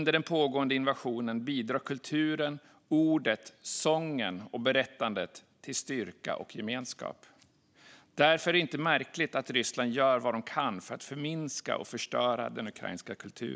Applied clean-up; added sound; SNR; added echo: none; none; none; none.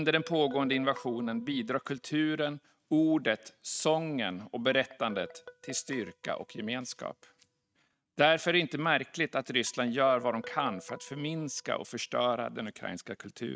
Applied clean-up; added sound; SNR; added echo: neural mask model RNNoise.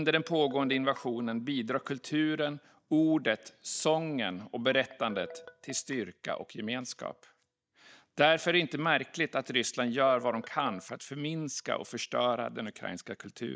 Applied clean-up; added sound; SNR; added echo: neural mask model DeepFilterNet 3.